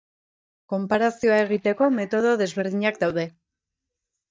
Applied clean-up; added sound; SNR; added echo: neural mask model DeepFilterNet 3.